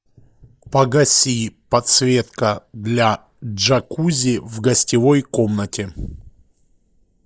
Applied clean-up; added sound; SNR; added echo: neural mask model Resemble Enhance denoiser.